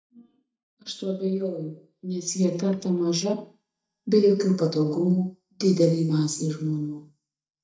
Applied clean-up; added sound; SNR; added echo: neural mask model DeepFilterNet 3.